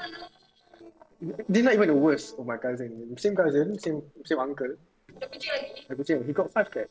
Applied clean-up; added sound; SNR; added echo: neural separator model SepFormer DNS4.